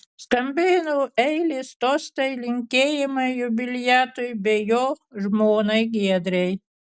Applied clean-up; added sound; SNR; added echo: none; none; none; none.